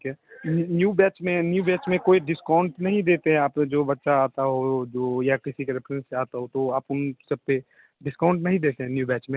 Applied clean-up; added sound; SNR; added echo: none; none; none; none.